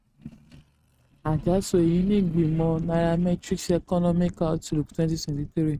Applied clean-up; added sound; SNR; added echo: neural mask model RNNoise.